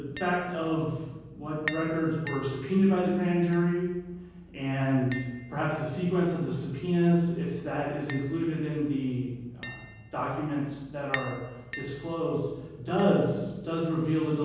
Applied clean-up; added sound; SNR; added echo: none; Tap; 16 dB; reverberation time 1.3 s.